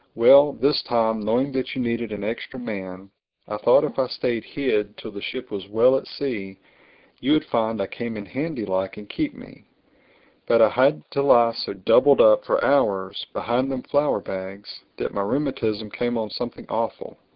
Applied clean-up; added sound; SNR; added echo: neural mask model Resemble Enhance denoiser.